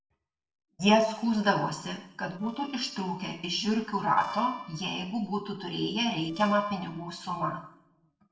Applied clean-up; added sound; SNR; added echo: neural separator model SepFormer DNS4.